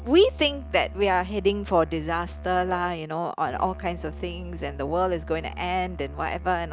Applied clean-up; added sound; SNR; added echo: none; Musical instrument; 12 dB; none.